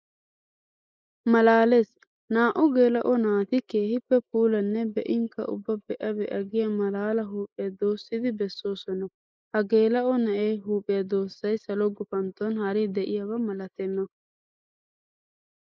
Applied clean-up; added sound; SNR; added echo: neural mask model Resemble Enhance denoiser.